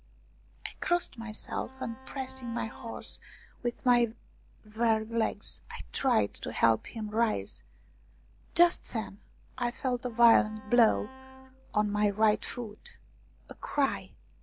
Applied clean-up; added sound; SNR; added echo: none; Bowed string instrument; 19 dB; none.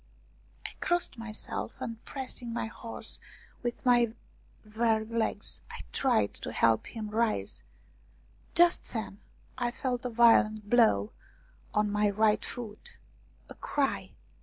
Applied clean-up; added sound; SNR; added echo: none; none; none; none.